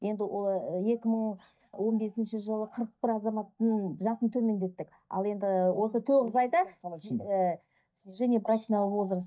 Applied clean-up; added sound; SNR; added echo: neural mask model DeepFilterNet 3.